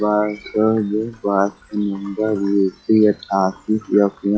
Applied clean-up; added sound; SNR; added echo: classical method log-MMSE.